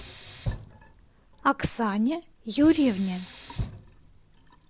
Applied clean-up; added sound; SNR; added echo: none; Sink (filling or washing); 12 dB; none.